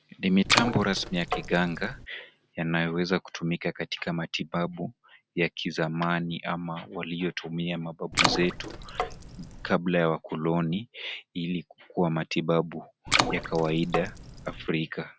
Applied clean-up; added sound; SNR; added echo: none; Water / Splash, splatter; 1 dB; none.